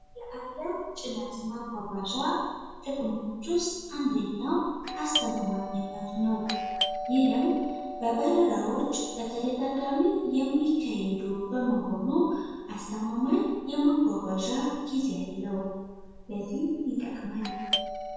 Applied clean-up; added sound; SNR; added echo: none; Doorbell; 10 dB; reverberation time 1.2 s.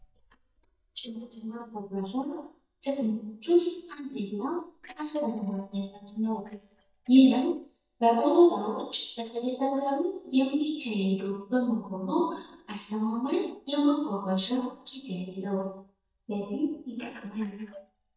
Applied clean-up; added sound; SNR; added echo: neural mask model DeepFilterNet 3.